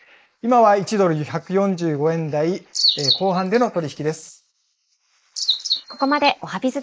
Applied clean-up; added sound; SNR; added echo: neural mask model Resemble Enhance denoiser.